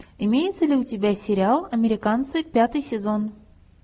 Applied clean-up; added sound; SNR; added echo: none; none; none; none.